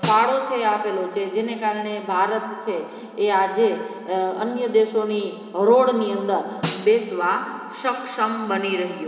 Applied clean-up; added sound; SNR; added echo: none; Snare drum; 14 dB; reverberation time 0.8 s.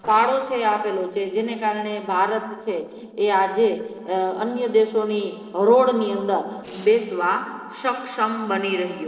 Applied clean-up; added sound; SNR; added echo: neural separator model SepFormer DNS4.